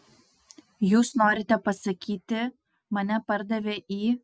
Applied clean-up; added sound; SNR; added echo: none; none; none; none.